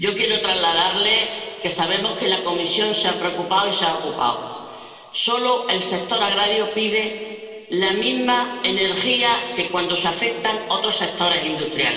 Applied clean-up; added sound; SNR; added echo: none; none; none; reverberation time 2.6 s.